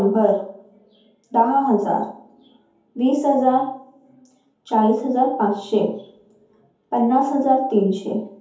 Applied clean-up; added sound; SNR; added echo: none; none; none; reverberation time 0.6 s.